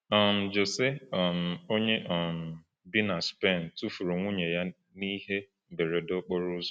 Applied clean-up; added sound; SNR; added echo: none; none; none; none.